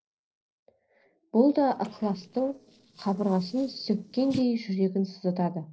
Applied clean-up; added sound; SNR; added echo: neural separator model SepFormer DNS4.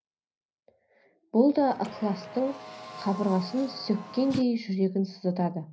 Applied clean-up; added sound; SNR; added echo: none; Car; 14 dB; reverberation time 0.5 s.